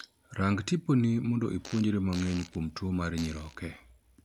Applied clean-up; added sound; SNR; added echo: none; Fart; 19 dB; none.